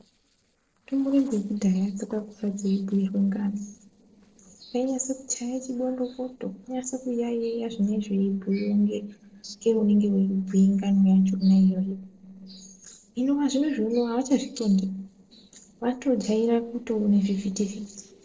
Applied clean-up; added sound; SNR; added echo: neural separator model SepFormer DNS4.